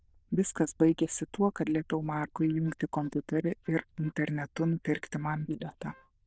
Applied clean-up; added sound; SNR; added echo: neural diffusion model UNIVERSE++.